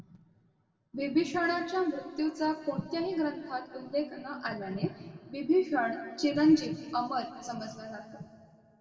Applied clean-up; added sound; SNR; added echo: none; none; none; reverberation time 2.1 s.